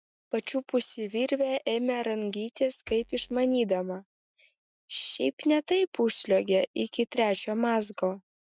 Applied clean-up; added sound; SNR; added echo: neural mask model DeepFilterNet 3.